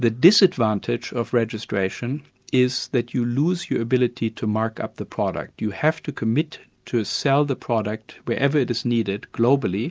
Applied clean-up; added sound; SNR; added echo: none; none; none; none.